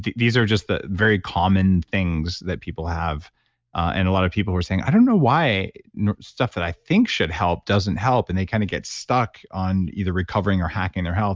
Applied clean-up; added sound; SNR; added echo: none; none; none; none.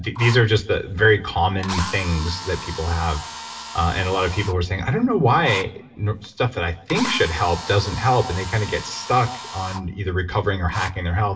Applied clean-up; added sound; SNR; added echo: none; Drill; 13 dB; reverberation time 0.8 s.